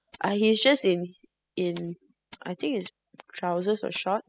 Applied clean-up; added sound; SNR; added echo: classical method spectral subtraction.